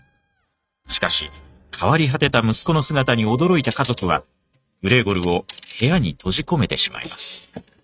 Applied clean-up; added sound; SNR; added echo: neural mask model RNNoise.